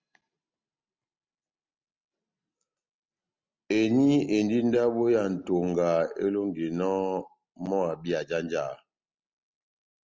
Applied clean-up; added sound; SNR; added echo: none; none; none; none.